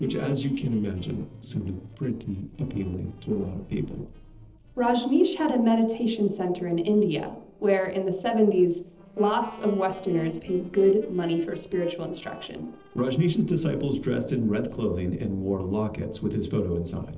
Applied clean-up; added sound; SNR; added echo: neural separator model SepFormer DNS4.